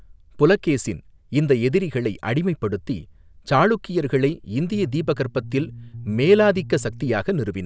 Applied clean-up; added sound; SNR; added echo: none; Bass guitar; 15 dB; none.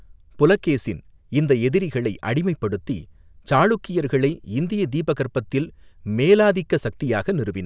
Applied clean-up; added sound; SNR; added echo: none; none; none; none.